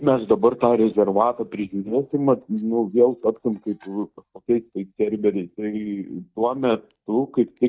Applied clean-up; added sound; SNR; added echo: neural mask model DeepFilterNet 3.